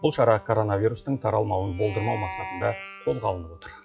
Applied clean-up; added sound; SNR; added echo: classical method log-MMSE.